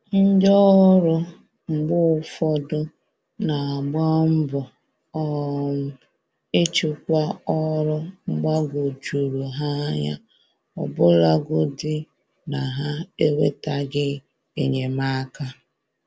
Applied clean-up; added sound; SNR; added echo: none; none; none; none.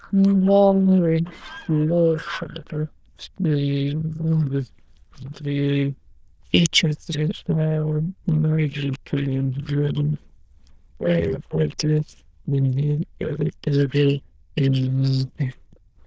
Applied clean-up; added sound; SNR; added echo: neural diffusion model UNIVERSE++.